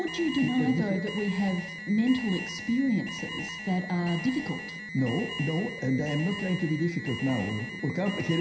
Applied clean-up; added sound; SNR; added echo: none; Alarm; 9 dB; reverberation time 0.9 s.